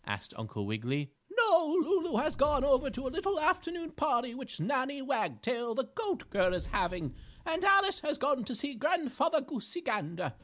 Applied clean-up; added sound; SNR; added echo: none; Fire; 18 dB; none.